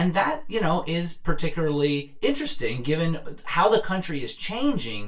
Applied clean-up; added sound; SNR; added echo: none; none; none; reverberation time 0.2 s.